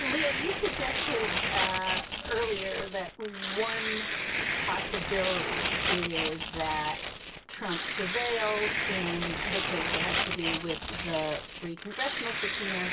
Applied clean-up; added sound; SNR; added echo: none; Tearing; -2 dB; reverberation time 0.1 s.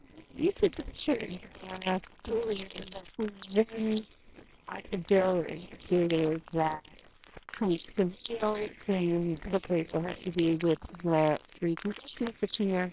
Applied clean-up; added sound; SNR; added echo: neural separator model SepFormer WHAMR!.